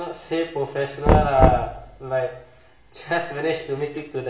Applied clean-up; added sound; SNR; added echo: none; Knock; 0 dB; reverberation time 0.7 s.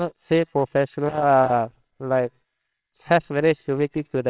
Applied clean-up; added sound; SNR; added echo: neural separator model SepFormer WHAMR!.